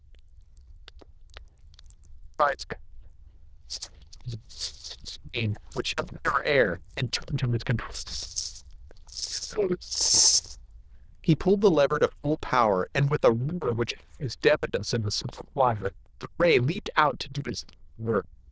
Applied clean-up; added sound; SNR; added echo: neural diffusion model UNIVERSE++.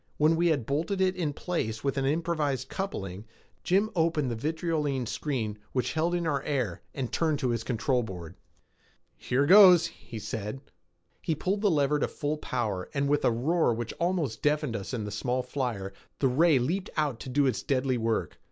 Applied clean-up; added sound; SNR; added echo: none; none; none; none.